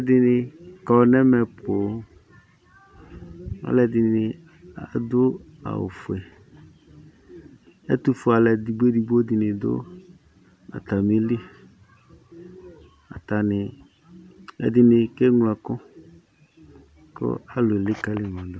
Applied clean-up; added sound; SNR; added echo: none; none; none; none.